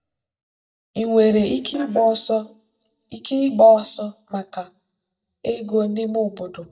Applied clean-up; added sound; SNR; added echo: neural mask model DeepFilterNet 3.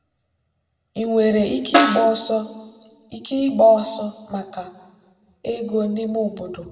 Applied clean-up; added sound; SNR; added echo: none; Snare drum; 1 dB; reverberation time 1.3 s.